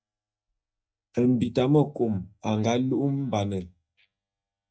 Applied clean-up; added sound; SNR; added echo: neural mask model DeepFilterNet 3.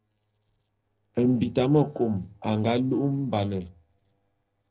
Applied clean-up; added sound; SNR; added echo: neural separator model SepFormer DNS4.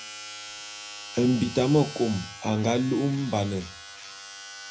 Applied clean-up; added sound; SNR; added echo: none; Domestic sounds, home sounds; 14 dB; reverberation time 0.4 s.